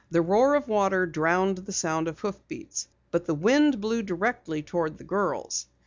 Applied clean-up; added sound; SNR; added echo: none; none; none; none.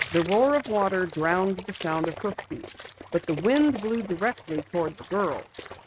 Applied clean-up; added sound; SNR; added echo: neural mask model RNNoise.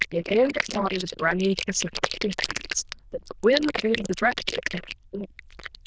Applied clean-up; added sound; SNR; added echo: neural diffusion model UNIVERSE++.